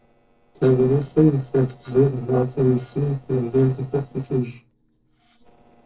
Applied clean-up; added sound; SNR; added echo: neural separator model SepFormer DNS4.